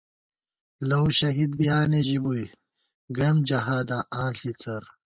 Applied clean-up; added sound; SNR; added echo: neural mask model Resemble Enhance denoiser.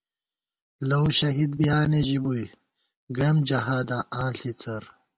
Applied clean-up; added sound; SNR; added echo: none; none; none; none.